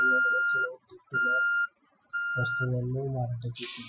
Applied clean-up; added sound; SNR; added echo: classical method Wiener filter.